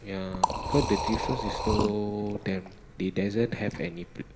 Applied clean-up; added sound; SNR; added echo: none; Liquid; 3 dB; reverberation time 1.3 s.